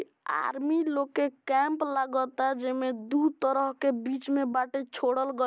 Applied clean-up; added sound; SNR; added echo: none; none; none; none.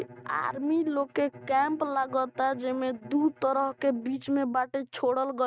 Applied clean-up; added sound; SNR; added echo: neural mask model RNNoise.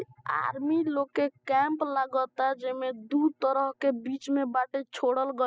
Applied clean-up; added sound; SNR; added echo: classical method spectral subtraction.